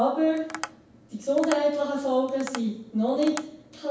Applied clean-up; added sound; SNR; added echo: none; Tap; 15 dB; reverberation time 0.6 s.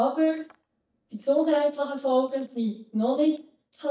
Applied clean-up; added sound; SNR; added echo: neural mask model DeepFilterNet 3.